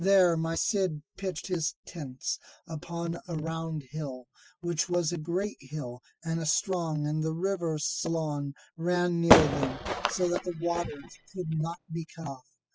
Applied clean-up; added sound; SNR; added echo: classical method spectral subtraction.